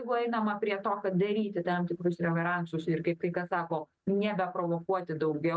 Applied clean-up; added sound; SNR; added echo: none; none; none; none.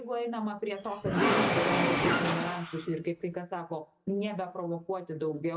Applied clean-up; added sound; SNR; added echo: none; Engine / Mechanisms; -3 dB; reverberation time 0.4 s.